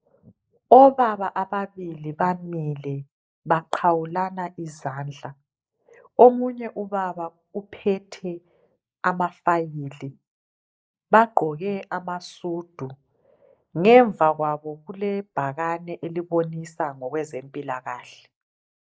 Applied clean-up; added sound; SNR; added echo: neural mask model Resemble Enhance denoiser.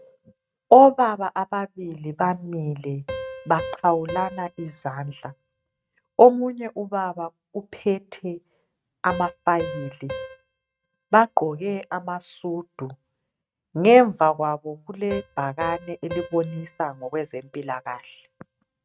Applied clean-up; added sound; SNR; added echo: neural mask model RNNoise.